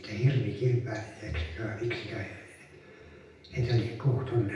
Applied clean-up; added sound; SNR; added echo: none; none; none; reverberation time 0.8 s.